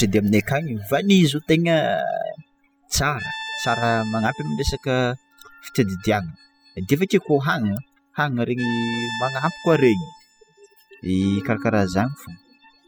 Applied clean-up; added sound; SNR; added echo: classical method spectral subtraction.